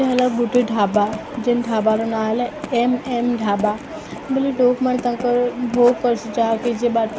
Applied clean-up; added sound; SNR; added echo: none; Writing; 18 dB; none.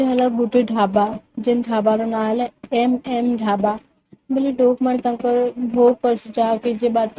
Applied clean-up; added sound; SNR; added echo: neural mask model RNNoise.